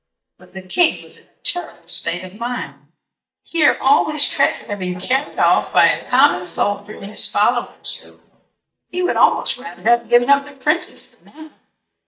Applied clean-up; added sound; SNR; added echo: neural mask model DeepFilterNet 3.